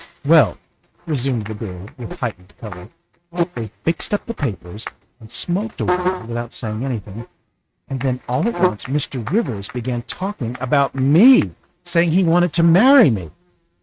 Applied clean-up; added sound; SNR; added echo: neural mask model RNNoise.